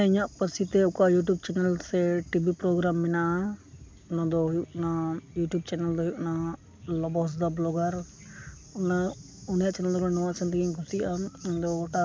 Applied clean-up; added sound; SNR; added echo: none; none; none; none.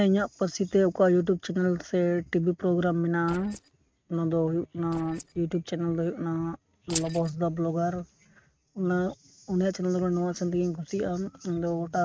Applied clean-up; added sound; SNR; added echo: neural mask model RNNoise.